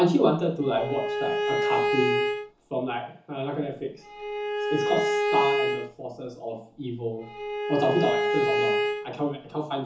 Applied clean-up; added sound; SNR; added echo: none; Bowed string instrument; -1 dB; reverberation time 0.6 s.